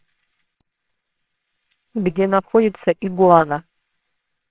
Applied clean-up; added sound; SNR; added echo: neural separator model SepFormer WHAMR!.